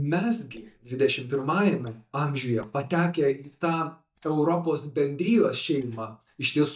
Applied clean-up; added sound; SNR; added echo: neural mask model DeepFilterNet 3.